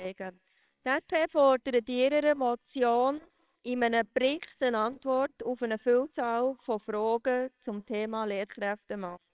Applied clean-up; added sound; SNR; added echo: neural separator model SepFormer WHAMR!.